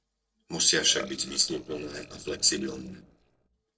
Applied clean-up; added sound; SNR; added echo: neural separator model SepFormer DNS4.